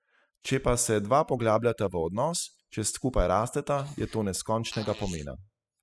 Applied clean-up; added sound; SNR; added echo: classical method spectral subtraction.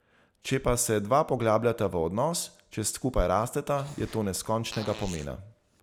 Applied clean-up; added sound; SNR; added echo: none; Fart; 17 dB; none.